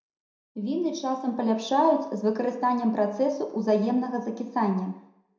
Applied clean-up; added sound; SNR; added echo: none; none; none; reverberation time 0.6 s.